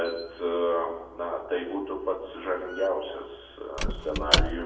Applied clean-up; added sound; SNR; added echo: none; Squeak / Wood; 2 dB; reverberation time 0.9 s.